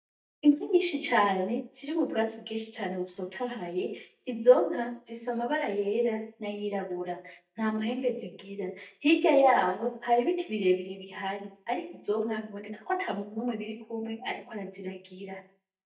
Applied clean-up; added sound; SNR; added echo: neural mask model DeepFilterNet 3.